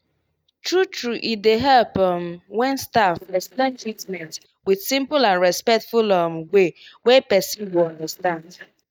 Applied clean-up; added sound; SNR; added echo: neural mask model DeepFilterNet 3.